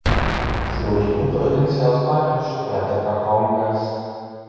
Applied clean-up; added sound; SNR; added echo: none; Explosion; 4 dB; reverberation time 2.2 s.